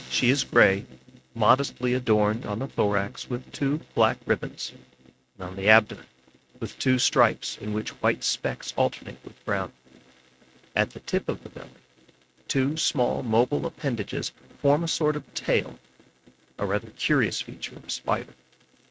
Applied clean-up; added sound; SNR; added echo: neural mask model RNNoise.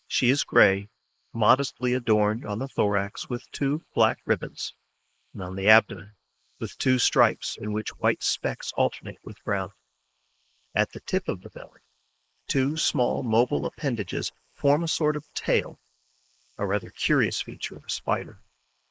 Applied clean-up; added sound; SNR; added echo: neural mask model Resemble Enhance denoiser.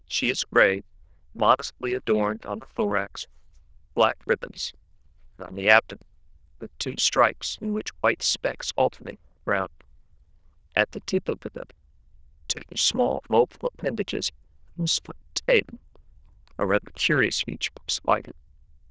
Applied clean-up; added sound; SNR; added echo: neural diffusion model UNIVERSE++.